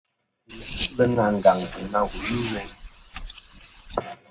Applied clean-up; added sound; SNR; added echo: none; Car; 9 dB; reverberation time 0.2 s.